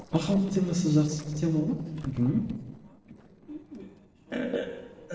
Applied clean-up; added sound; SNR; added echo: neural separator model SepFormer DNS4.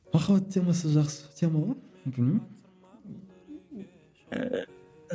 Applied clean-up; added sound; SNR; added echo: none; none; none; none.